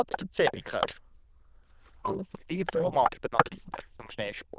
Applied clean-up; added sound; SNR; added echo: neural diffusion model UNIVERSE++.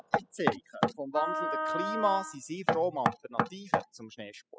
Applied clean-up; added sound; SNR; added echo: classical method spectral subtraction.